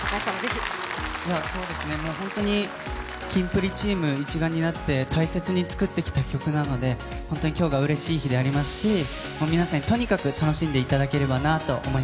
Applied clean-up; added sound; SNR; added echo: none; none; none; none.